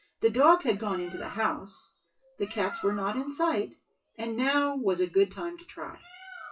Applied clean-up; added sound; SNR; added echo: classical method WPE with log-MMSE.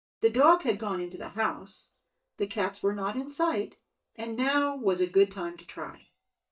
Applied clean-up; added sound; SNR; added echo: neural mask model DeepFilterNet 3.